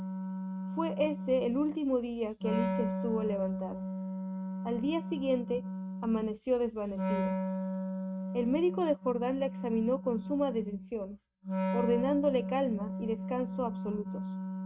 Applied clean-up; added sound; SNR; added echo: neural mask model RNNoise.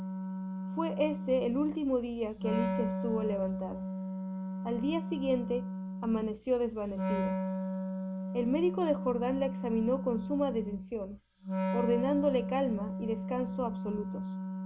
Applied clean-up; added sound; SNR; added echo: none; Wind instrument, woodwind instrument; 3 dB; none.